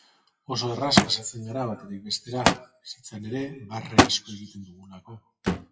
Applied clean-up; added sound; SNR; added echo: classical method WPE with log-MMSE.